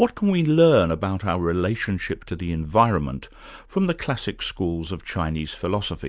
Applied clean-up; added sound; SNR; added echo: none; none; none; none.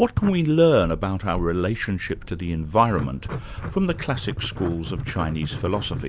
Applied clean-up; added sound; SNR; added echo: none; Writing; 10 dB; none.